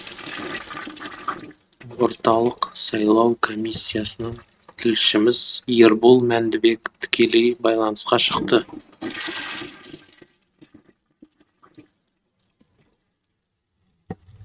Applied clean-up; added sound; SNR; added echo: neural mask model RNNoise.